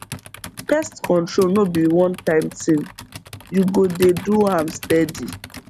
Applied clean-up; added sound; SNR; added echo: none; Computer keyboard; 16 dB; none.